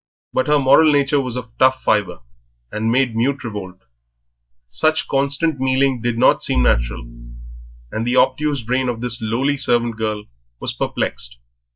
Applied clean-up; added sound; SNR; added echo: neural mask model DeepFilterNet 3.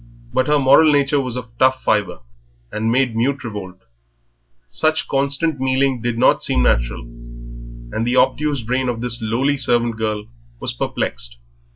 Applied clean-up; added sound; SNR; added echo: none; Bowed string instrument; 11 dB; none.